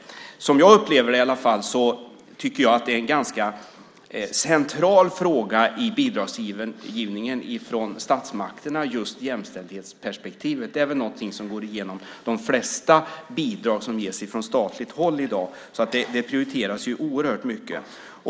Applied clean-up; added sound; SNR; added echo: none; none; none; none.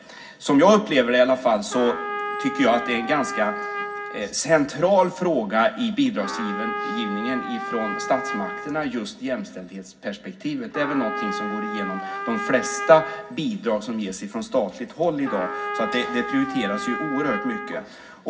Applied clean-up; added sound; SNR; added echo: none; Trumpet; 8 dB; reverberation time 0.4 s.